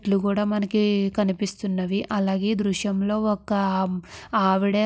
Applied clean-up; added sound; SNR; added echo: none; none; none; none.